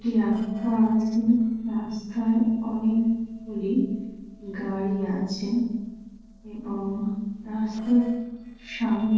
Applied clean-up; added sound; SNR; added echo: neural separator model SepFormer DNS4.